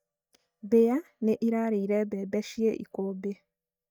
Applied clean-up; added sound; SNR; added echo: neural mask model DeepFilterNet 3.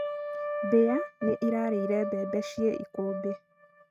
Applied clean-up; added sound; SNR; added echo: neural mask model RNNoise.